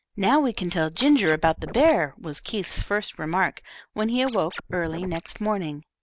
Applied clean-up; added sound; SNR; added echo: none; Scratching (performance technique); 14 dB; none.